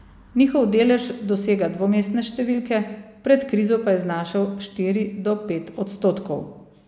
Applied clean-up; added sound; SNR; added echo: none; none; none; none.